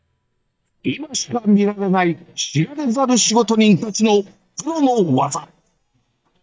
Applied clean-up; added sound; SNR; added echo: neural mask model DeepFilterNet 3.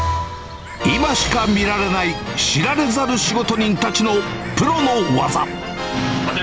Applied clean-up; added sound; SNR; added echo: none; Bird; 18 dB; none.